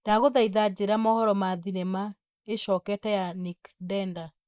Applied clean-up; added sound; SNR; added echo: neural mask model Resemble Enhance denoiser.